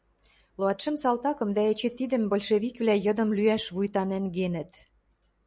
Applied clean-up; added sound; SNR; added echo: none; none; none; none.